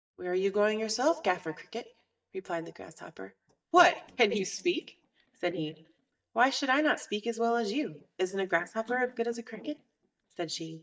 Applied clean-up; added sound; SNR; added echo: neural mask model DeepFilterNet 3.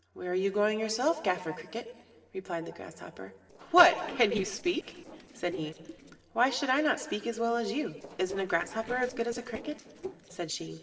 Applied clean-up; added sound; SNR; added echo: neural separator model SepFormer DNS4.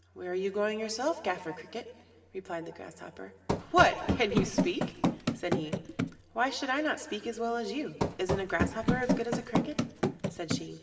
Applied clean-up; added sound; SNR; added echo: none; Run; -2 dB; reverberation time 1.9 s.